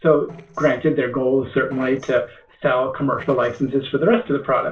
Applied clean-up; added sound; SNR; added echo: neural separator model SepFormer DNS4.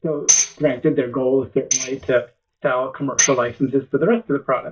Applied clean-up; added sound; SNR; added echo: neural mask model DeepFilterNet 3.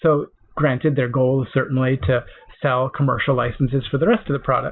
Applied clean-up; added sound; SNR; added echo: none; none; none; none.